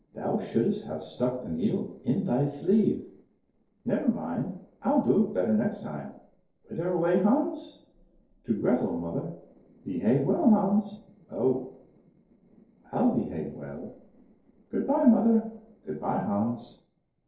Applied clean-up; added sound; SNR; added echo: neural separator model SepFormer DNS4.